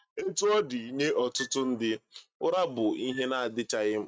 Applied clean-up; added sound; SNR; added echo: neural mask model RNNoise.